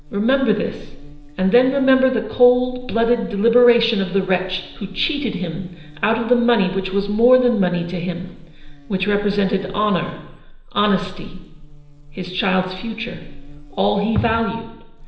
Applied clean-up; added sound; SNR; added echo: none; Buzz; 16 dB; reverberation time 0.9 s.